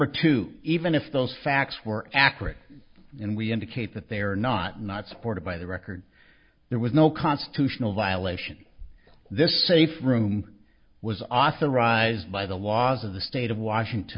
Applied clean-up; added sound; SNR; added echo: none; none; none; none.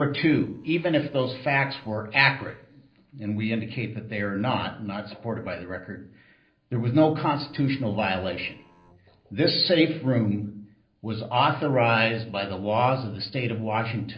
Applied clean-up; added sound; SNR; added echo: neural separator model SepFormer DNS4.